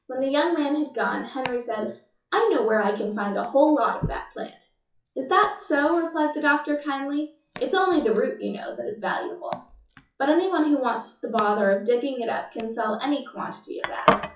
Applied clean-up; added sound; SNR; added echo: classical method WPE with log-MMSE.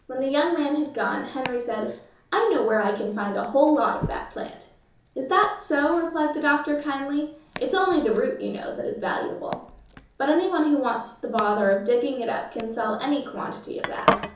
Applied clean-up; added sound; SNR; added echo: none; Domestic sounds, home sounds; 12 dB; reverberation time 1.2 s.